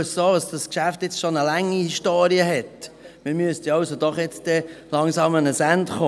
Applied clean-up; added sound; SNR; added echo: none; none; none; none.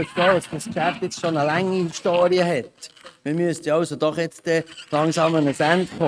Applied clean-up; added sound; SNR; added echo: neural mask model RNNoise.